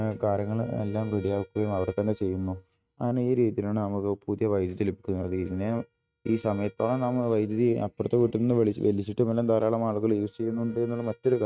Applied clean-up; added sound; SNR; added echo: neural mask model RNNoise.